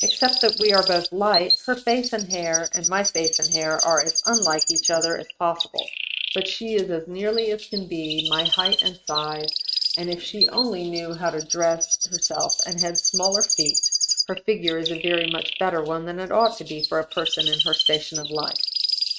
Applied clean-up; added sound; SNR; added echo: neural mask model RNNoise.